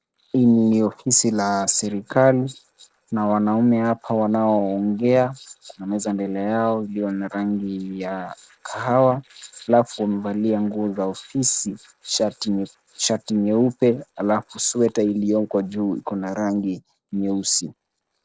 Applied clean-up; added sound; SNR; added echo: neural separator model SepFormer DNS4.